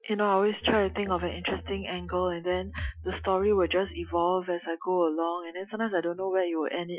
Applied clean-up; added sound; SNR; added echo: classical method Wiener filter.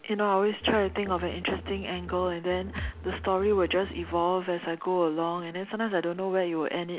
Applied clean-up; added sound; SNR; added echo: none; Bowed string instrument + Thump, thud; 13 dB; none.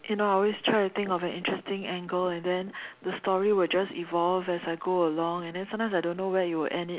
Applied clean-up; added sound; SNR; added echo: none; none; none; none.